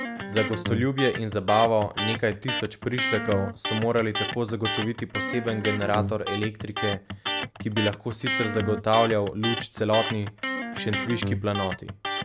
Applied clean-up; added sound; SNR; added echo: none; Electric guitar; 4 dB; none.